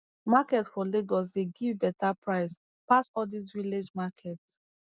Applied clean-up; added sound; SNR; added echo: none; none; none; none.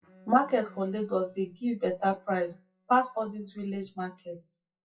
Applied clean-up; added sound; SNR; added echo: classical method WPE with log-MMSE.